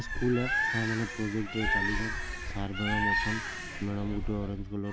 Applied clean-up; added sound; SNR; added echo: none; Bird; -1 dB; none.